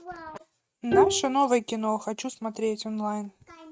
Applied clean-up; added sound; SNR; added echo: neural mask model RNNoise.